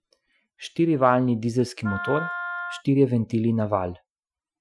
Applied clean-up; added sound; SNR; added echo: classical method Wiener filter.